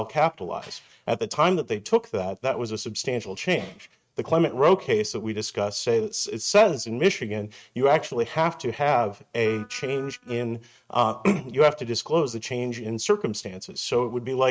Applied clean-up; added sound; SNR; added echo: neural mask model RNNoise.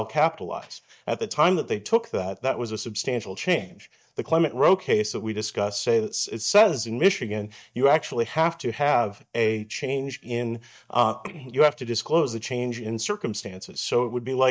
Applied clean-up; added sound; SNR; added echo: neural mask model DeepFilterNet 3.